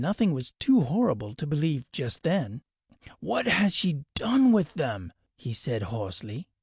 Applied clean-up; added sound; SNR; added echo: none; none; none; none.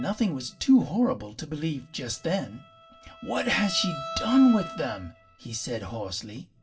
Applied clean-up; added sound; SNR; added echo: none; Bowed string instrument; 15 dB; reverberation time 0.2 s.